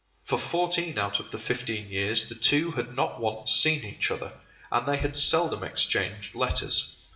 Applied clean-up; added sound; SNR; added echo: none; none; none; reverberation time 0.6 s.